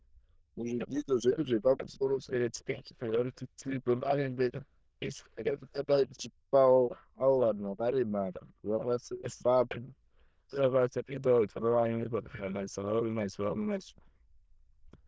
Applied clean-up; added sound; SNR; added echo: neural diffusion model UNIVERSE++.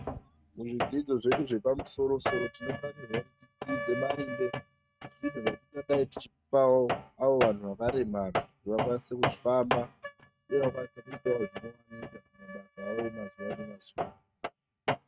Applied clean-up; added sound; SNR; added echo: neural mask model RNNoise.